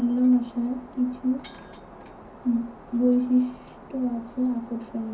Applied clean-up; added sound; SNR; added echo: none; Shatter; 19 dB; reverberation time 0.3 s.